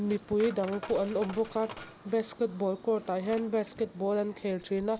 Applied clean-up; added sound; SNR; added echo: none; Coin (dropping); 18 dB; none.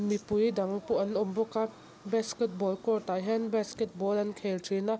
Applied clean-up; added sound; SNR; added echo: none; none; none; none.